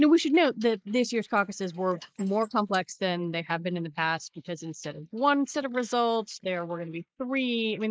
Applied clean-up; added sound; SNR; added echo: neural mask model Resemble Enhance denoiser.